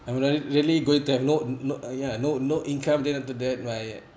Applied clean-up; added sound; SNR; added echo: none; none; none; none.